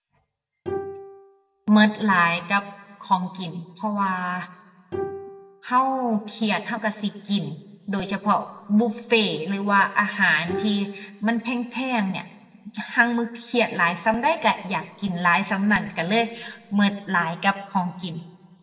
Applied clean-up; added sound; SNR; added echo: none; Bowed string instrument; 14 dB; reverberation time 1.1 s.